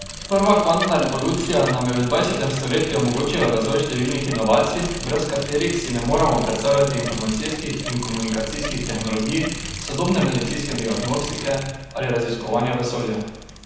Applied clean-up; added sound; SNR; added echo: none; Bicycle; 10 dB; reverberation time 1.0 s.